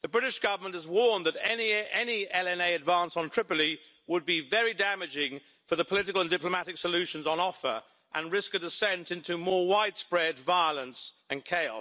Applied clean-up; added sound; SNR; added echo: none; none; none; none.